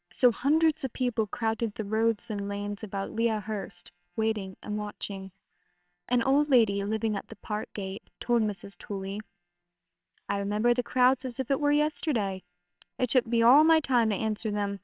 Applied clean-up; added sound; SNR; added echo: neural separator model SepFormer WHAMR!.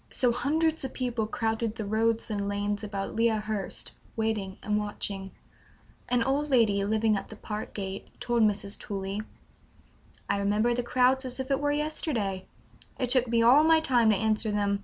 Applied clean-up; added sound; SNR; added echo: none; none; none; none.